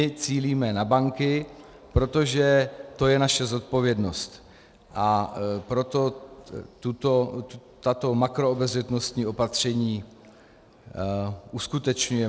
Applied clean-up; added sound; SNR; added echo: none; none; none; none.